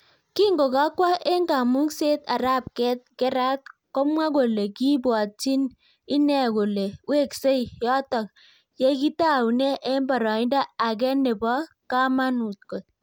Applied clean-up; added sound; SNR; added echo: none; none; none; none.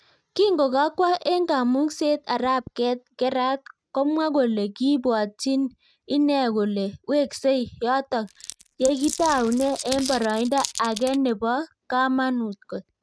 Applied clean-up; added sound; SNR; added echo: neural mask model RNNoise.